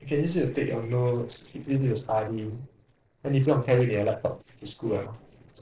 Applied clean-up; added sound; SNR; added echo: neural separator model SepFormer DNS4.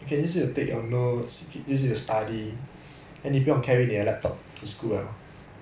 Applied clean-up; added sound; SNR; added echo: none; none; none; none.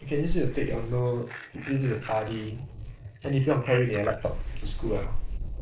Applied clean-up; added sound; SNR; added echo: neural mask model Resemble Enhance denoiser.